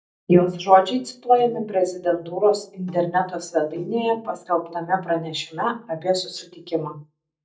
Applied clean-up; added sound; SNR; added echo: neural mask model DeepFilterNet 3.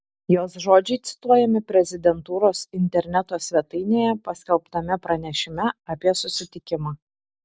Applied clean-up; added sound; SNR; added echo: none; none; none; none.